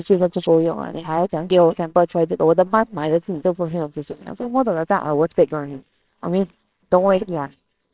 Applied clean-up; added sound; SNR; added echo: neural separator model SepFormer WHAMR!.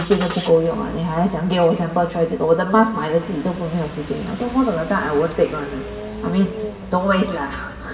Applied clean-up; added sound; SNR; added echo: none; Engine starting; 15 dB; reverberation time 1.8 s.